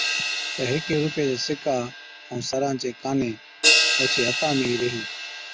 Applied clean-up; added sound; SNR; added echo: none; Crash cymbal; 0 dB; none.